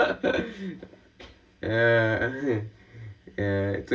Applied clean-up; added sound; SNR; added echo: none; none; none; reverberation time 0.1 s.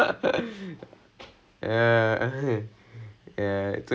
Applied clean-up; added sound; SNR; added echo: none; none; none; none.